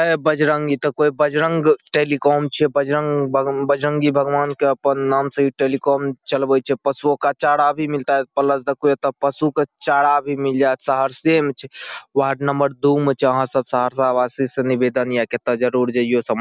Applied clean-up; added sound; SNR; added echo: none; none; none; none.